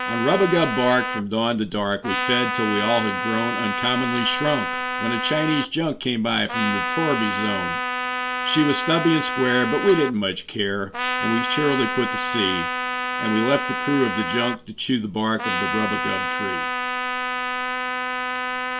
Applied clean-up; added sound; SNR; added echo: none; Trumpet; 2 dB; none.